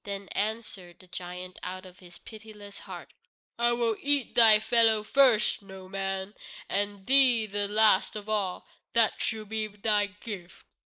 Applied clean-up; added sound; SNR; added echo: neural mask model Resemble Enhance denoiser.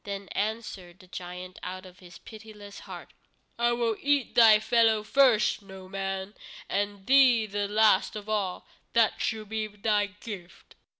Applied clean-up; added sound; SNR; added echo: none; none; none; none.